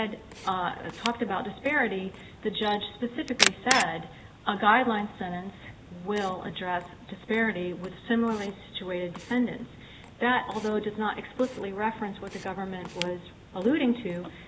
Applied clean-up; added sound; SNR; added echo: none; Camera; 9 dB; none.